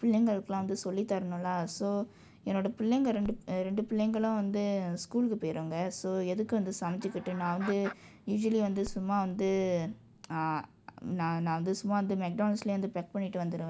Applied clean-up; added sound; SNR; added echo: none; Chicken, rooster + Crackle; 18 dB; none.